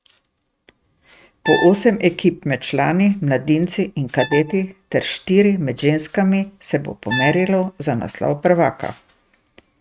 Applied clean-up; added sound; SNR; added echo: neural mask model RNNoise.